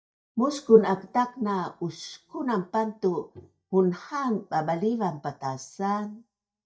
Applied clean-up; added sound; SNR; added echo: neural mask model DeepFilterNet 3.